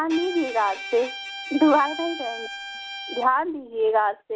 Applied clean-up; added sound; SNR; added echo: none; Bowed string instrument; 12 dB; none.